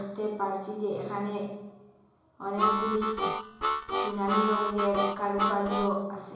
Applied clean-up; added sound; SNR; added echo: none; Harmonica; -1 dB; reverberation time 1.0 s.